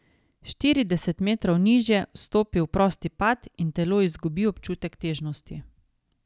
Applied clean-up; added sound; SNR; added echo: none; none; none; none.